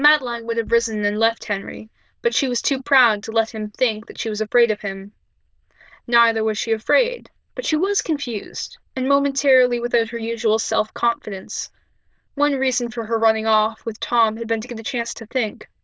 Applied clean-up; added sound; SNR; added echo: neural diffusion model UNIVERSE++.